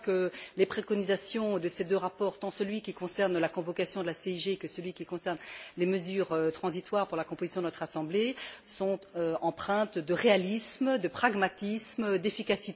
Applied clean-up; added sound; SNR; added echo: none; none; none; none.